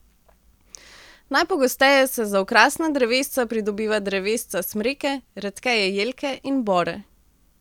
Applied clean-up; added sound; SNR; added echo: none; none; none; none.